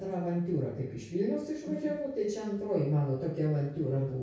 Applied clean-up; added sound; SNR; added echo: none; none; none; reverberation time 0.6 s.